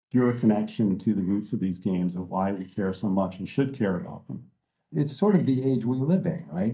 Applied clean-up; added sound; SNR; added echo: neural mask model DeepFilterNet 3.